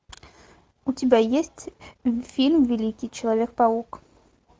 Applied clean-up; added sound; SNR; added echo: none; none; none; none.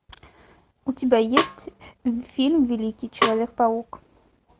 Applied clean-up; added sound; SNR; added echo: none; Snare drum; 4 dB; none.